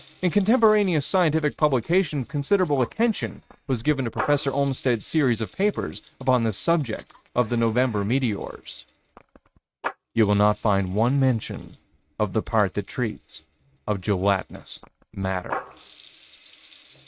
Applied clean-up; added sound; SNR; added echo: neural mask model RNNoise.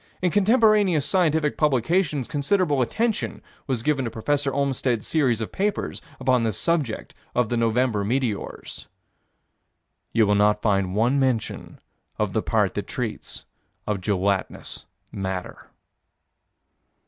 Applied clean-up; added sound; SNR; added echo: none; none; none; none.